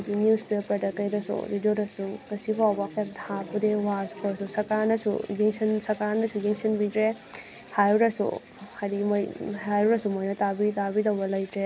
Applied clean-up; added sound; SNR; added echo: none; none; none; none.